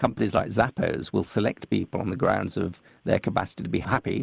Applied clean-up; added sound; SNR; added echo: none; none; none; none.